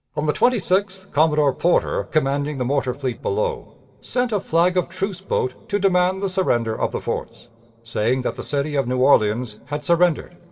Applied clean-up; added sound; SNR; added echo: none; none; none; reverberation time 1.7 s.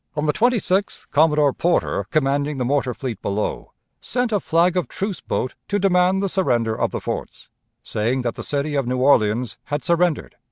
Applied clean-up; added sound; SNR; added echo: none; none; none; none.